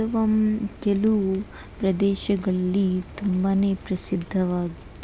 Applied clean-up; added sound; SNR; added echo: none; Rain; 19 dB; none.